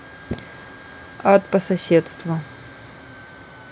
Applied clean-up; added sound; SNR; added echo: none; none; none; none.